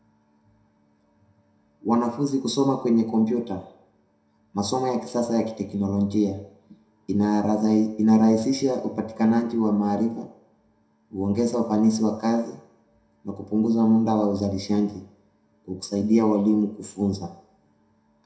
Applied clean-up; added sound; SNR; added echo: none; none; none; reverberation time 0.6 s.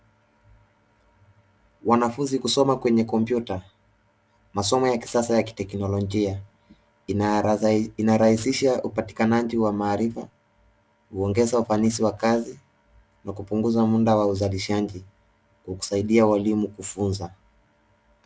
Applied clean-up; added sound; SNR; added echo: none; none; none; none.